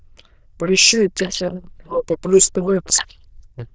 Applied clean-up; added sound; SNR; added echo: neural diffusion model UNIVERSE++.